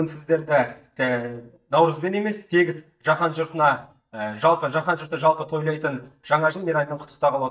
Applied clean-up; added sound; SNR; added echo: neural mask model DeepFilterNet 3.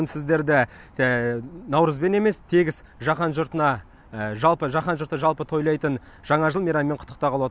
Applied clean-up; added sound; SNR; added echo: none; none; none; none.